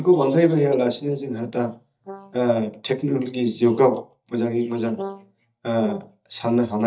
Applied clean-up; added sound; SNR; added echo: neural mask model DeepFilterNet 3.